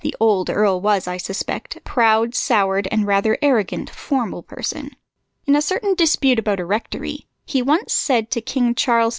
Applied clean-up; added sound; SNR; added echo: none; none; none; none.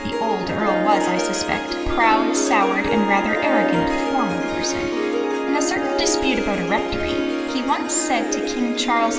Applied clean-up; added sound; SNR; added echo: none; Harp; 0 dB; reverberation time 2.0 s.